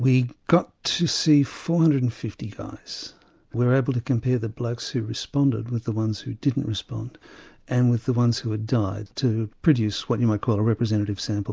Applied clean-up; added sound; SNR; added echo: none; none; none; none.